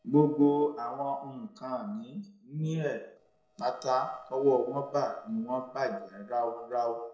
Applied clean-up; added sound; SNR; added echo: neural separator model SepFormer DNS4.